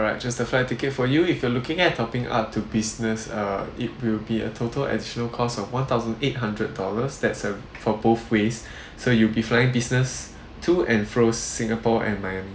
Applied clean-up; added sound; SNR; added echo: none; none; none; none.